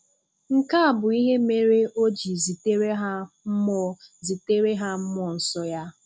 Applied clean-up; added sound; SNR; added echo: none; none; none; none.